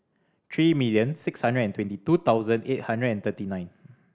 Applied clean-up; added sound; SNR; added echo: none; none; none; none.